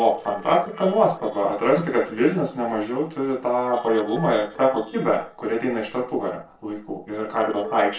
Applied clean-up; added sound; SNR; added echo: neural separator model SepFormer DNS4.